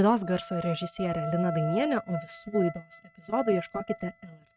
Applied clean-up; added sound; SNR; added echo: neural mask model RNNoise.